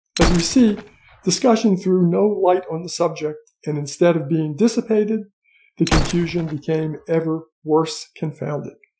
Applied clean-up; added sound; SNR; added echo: classical method Wiener filter.